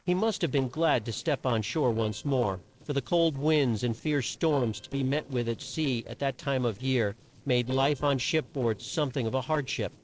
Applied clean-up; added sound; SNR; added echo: neural separator model SepFormer DNS4.